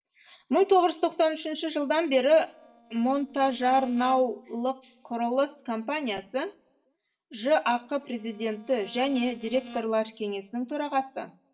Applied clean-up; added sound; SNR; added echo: neural separator model SepFormer DNS4.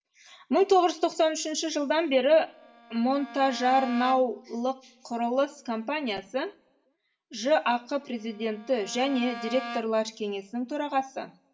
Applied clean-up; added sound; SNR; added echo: none; Bowed string instrument; 15 dB; reverberation time 0.5 s.